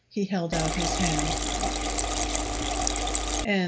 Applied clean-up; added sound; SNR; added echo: none; Liquid; -4 dB; reverberation time 1.3 s.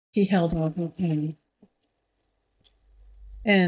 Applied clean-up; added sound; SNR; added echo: neural mask model DeepFilterNet 3.